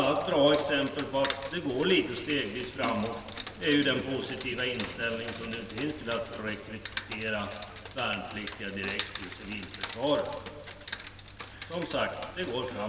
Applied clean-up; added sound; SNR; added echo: none; Rain; 9 dB; reverberation time 2.2 s.